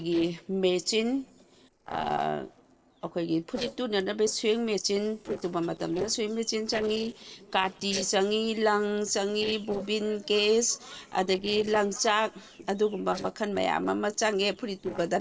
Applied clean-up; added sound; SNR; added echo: neural separator model SepFormer DNS4.